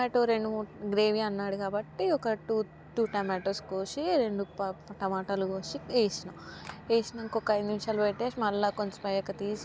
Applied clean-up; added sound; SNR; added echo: none; Clapping; 18 dB; none.